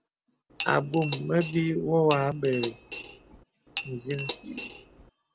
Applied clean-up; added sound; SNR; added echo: none; Cutlery, silverware / Dishes, pots, and pans; 11 dB; none.